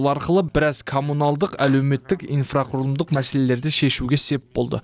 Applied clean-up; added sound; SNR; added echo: neural mask model Resemble Enhance denoiser.